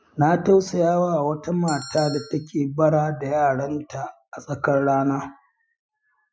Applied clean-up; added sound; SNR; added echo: classical method Wiener filter.